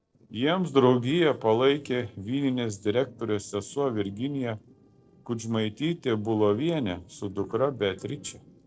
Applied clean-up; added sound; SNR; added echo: neural separator model SepFormer DNS4.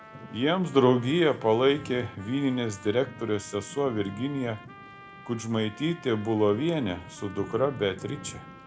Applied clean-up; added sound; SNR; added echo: none; Thunder / Rain + Trumpet; 17 dB; none.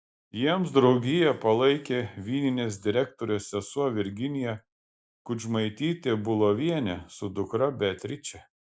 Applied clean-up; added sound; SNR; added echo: none; none; none; none.